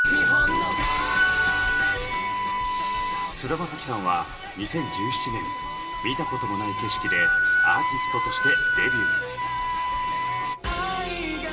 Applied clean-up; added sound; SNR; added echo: none; Wind instrument, woodwind instrument; -4 dB; reverberation time 0.8 s.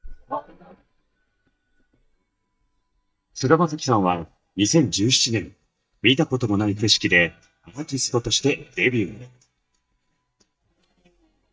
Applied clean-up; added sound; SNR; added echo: neural mask model DeepFilterNet 3.